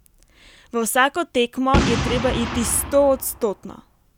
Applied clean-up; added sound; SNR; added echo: none; Boom; 3 dB; none.